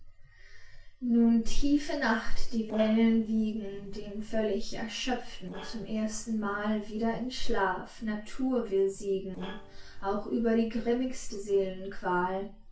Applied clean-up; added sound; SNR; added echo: neural separator model SepFormer DNS4.